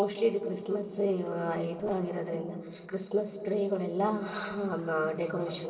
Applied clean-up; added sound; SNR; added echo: neural separator model SepFormer DNS4.